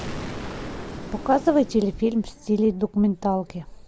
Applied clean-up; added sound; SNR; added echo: none; Explosion; 13 dB; none.